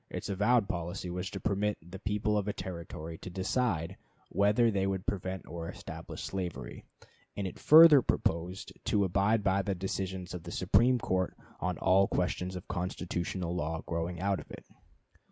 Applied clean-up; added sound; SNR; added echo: none; none; none; none.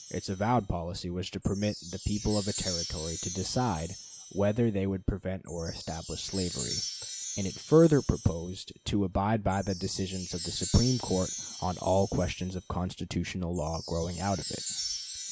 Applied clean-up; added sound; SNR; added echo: none; Wind chime; 10 dB; none.